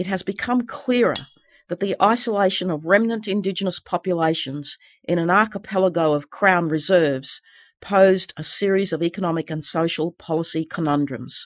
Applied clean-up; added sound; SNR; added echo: classical method Wiener filter.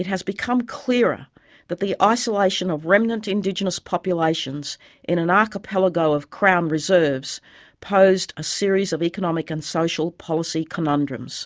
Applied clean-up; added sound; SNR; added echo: none; none; none; none.